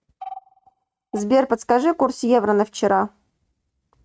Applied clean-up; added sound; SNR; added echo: neural mask model RNNoise.